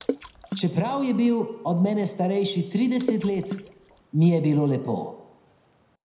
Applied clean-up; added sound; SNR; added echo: none; Water / Splash, splatter; 13 dB; reverberation time 0.8 s.